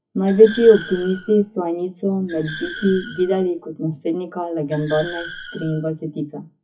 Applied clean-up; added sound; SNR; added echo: classical method WPE with log-MMSE.